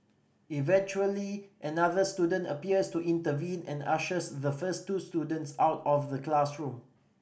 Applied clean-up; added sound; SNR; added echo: none; none; none; none.